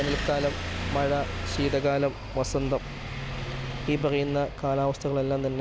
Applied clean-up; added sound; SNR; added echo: none; none; none; none.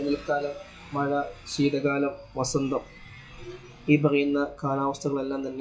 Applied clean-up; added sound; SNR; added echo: classical method WPE with log-MMSE.